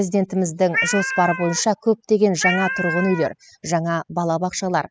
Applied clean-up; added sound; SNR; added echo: classical method spectral subtraction.